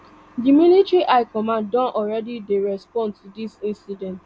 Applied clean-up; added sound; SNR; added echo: none; none; none; none.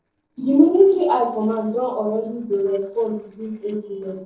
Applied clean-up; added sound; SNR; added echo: neural separator model SepFormer DNS4.